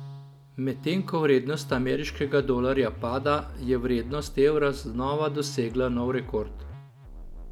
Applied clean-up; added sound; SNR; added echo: none; Musical instrument; 12 dB; none.